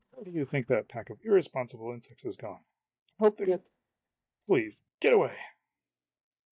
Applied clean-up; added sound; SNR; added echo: neural mask model DeepFilterNet 3.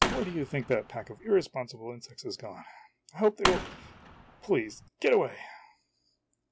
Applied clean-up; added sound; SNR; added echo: none; Fireworks; 2 dB; none.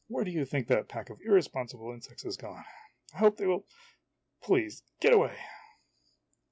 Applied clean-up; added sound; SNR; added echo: none; none; none; none.